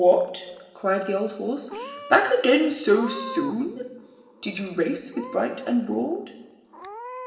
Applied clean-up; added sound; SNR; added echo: none; Meow / Purr; 16 dB; reverberation time 1.1 s.